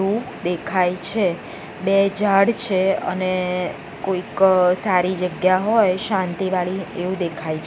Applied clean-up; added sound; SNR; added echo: none; none; none; none.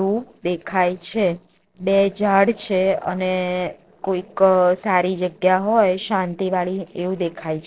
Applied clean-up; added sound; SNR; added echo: neural separator model SepFormer DNS4.